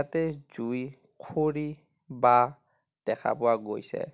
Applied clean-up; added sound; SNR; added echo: none; none; none; none.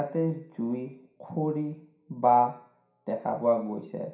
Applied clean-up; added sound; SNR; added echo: none; none; none; reverberation time 0.5 s.